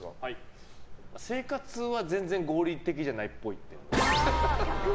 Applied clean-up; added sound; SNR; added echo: none; none; none; none.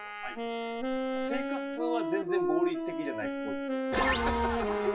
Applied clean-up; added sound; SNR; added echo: classical method WPE with log-MMSE.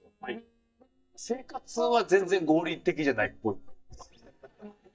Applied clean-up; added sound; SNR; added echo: neural mask model DeepFilterNet 3.